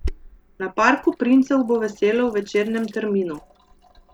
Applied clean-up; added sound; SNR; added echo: none; Sink (filling or washing); 16 dB; none.